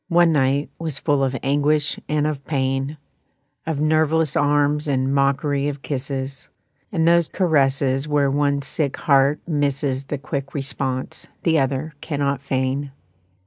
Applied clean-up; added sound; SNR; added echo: none; none; none; none.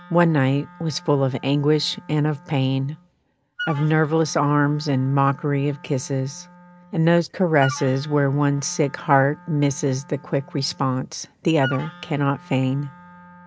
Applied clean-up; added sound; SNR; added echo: none; Wind instrument, woodwind instrument; 18 dB; none.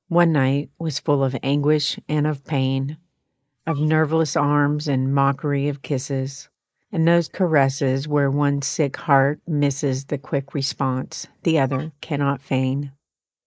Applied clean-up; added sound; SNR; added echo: neural mask model Resemble Enhance denoiser.